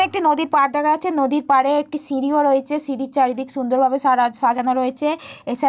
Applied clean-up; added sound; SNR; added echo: none; none; none; none.